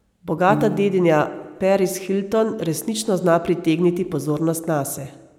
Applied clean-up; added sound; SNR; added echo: none; Piano; 16 dB; none.